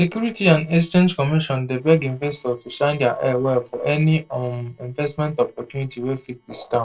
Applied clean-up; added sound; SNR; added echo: neural separator model SepFormer DNS4.